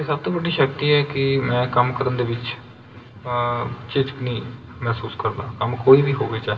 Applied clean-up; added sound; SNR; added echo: none; Thunder; 20 dB; reverberation time 2.8 s.